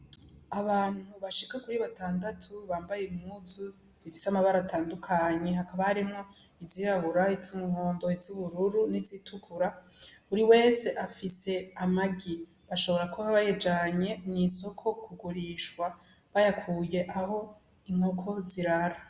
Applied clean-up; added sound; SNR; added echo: none; none; none; none.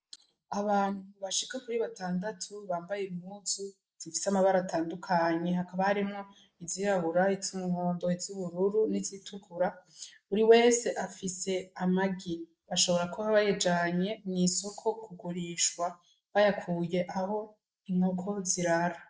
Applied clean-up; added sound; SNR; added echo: neural mask model Resemble Enhance denoiser.